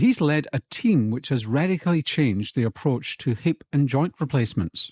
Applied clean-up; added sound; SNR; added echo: neural mask model Resemble Enhance denoiser.